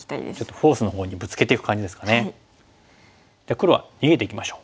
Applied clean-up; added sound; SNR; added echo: none; none; none; none.